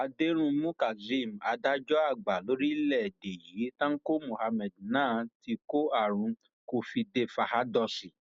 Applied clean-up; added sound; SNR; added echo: none; none; none; none.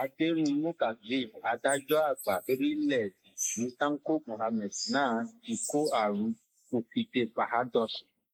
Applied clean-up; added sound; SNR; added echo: neural mask model Resemble Enhance denoiser.